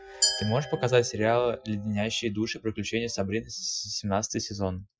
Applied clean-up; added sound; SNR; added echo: classical method Wiener filter.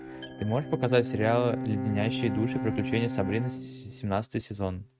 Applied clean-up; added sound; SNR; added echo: neural mask model RNNoise.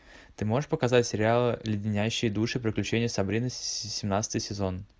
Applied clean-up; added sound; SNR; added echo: none; none; none; none.